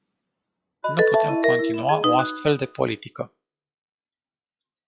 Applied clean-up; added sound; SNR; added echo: classical method log-MMSE.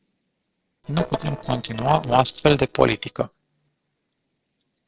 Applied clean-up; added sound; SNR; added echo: neural separator model SepFormer DNS4.